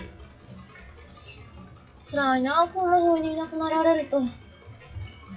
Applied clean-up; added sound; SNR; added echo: classical method WPE with log-MMSE.